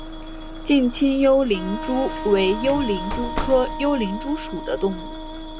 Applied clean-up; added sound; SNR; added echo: none; Wind instrument, woodwind instrument + Bus / Alarm; 8 dB; none.